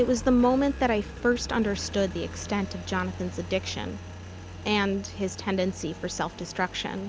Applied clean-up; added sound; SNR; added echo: none; Engine; 11 dB; none.